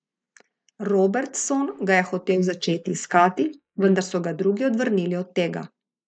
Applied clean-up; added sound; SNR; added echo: neural mask model Resemble Enhance denoiser.